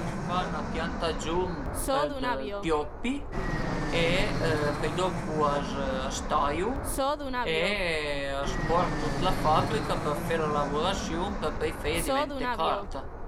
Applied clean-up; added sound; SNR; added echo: none; Fixed-wing aircraft, airplane; 0 dB; none.